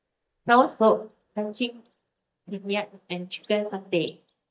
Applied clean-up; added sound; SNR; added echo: neural mask model DeepFilterNet 3.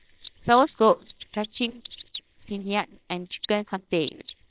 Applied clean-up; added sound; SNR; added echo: neural separator model SepFormer WHAMR!.